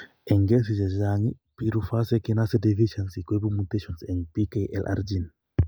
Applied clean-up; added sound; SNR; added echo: none; none; none; none.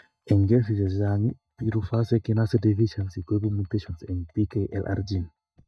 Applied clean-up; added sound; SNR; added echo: neural mask model DeepFilterNet 3.